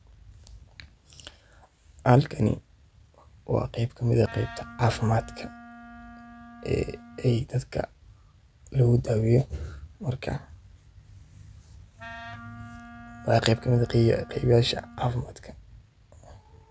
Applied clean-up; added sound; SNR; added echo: none; Wind instrument, woodwind instrument; 18 dB; none.